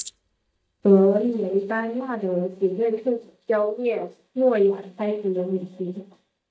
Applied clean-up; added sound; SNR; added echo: neural mask model DeepFilterNet 3.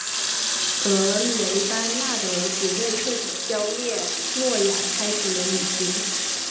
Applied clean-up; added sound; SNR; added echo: none; Water tap, faucet; -2 dB; reverberation time 0.8 s.